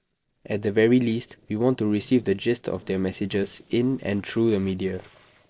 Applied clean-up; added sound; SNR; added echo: neural separator model SepFormer DNS4.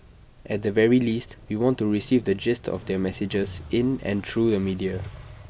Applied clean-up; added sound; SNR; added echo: none; Motorcycle; 18 dB; none.